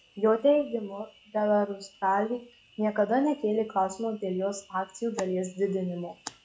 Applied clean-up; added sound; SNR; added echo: classical method log-MMSE.